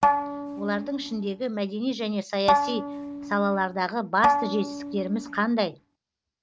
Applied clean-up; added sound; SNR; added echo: none; Bowed string instrument; 0 dB; none.